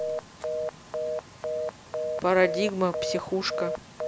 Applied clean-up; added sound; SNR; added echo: none; Telephone; 2 dB; none.